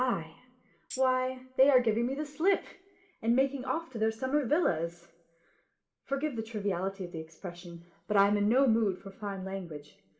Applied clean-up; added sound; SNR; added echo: none; Tambourine; 18 dB; reverberation time 0.8 s.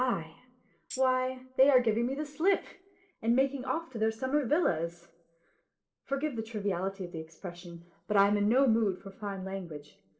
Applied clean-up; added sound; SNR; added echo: neural separator model SepFormer DNS4.